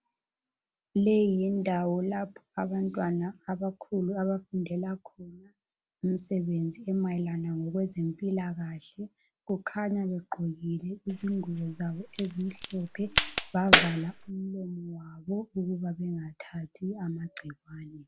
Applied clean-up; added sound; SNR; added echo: none; Crack; -2 dB; none.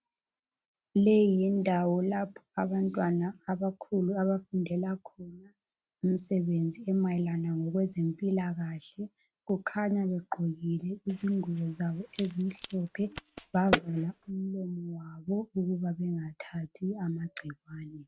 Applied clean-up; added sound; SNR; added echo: neural mask model RNNoise.